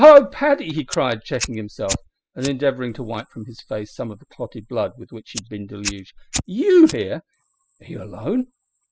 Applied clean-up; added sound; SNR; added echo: classical method spectral subtraction.